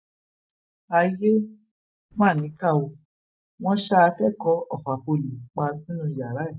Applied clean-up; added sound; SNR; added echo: neural mask model DeepFilterNet 3.